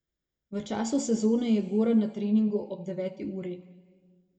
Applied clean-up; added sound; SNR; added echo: none; none; none; reverberation time 1.1 s.